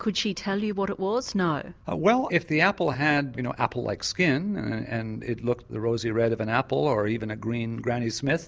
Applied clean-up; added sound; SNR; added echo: none; none; none; none.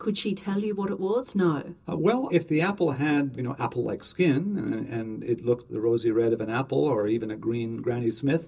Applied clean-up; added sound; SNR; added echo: none; none; none; reverberation time 0.2 s.